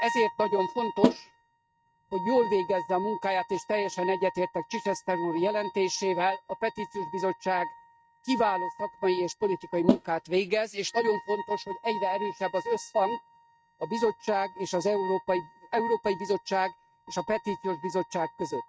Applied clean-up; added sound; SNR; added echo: neural mask model RNNoise.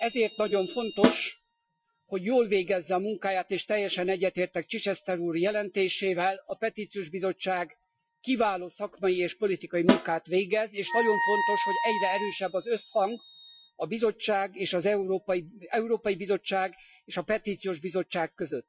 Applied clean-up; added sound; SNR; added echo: classical method Wiener filter.